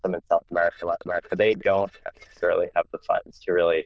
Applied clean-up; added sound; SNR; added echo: neural diffusion model UNIVERSE++.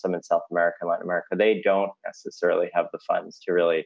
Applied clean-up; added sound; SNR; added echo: none; none; none; none.